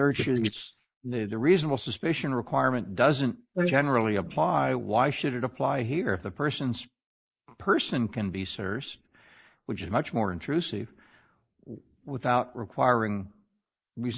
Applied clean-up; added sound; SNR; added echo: neural mask model Resemble Enhance denoiser.